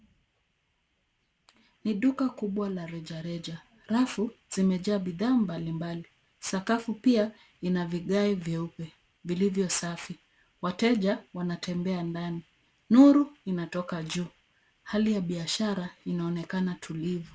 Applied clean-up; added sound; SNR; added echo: none; none; none; none.